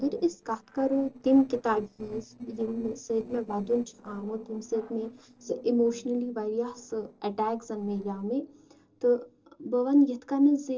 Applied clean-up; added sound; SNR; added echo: neural separator model SepFormer DNS4.